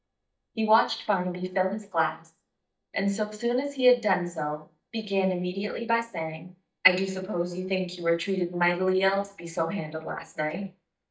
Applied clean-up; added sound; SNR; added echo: neural mask model DeepFilterNet 3.